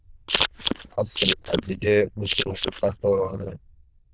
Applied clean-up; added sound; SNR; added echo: neural diffusion model UNIVERSE++.